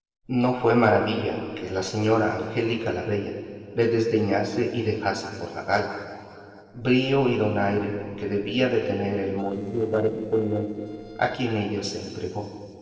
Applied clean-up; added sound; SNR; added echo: neural separator model SepFormer DNS4.